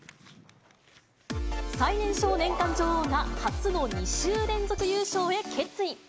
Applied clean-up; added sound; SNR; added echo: none; none; none; none.